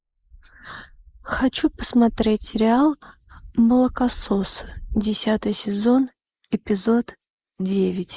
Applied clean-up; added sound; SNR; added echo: neural mask model Resemble Enhance denoiser.